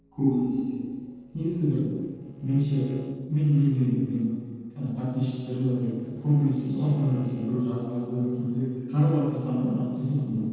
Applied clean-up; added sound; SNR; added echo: neural separator model SepFormer DNS4.